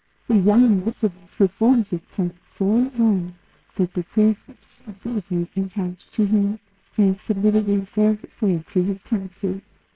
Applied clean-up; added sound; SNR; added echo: neural separator model SepFormer WHAMR!.